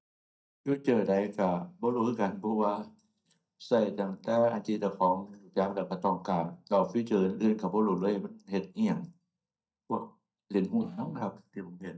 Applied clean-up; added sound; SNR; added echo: neural mask model DeepFilterNet 3.